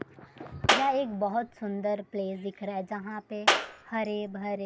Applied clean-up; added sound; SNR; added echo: none; Clapping; -2 dB; none.